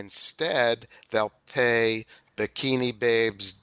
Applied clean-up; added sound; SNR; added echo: none; none; none; none.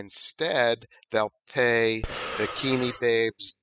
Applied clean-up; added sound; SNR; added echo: classical method spectral subtraction.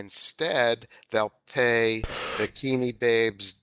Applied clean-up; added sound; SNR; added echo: neural mask model DeepFilterNet 3.